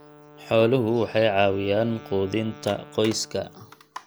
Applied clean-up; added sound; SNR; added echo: none; Wind instrument, woodwind instrument + Bowed string instrument; 20 dB; none.